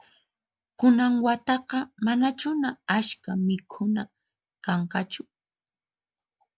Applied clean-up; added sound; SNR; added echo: none; none; none; none.